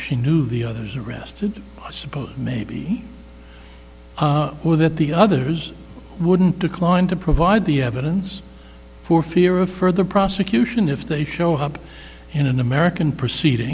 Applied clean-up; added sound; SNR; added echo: none; none; none; none.